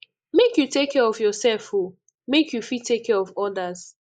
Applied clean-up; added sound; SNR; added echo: neural mask model Resemble Enhance denoiser.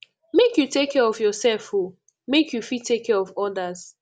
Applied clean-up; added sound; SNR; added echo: none; none; none; none.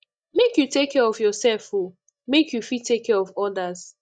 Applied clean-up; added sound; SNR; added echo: neural mask model DeepFilterNet 3.